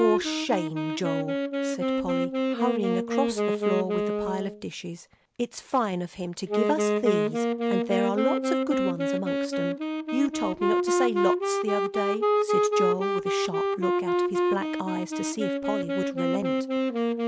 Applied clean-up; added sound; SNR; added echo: none; Wind instrument, woodwind instrument; -4 dB; none.